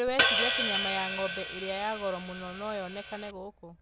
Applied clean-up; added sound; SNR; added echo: none; Hi-hat; -3 dB; none.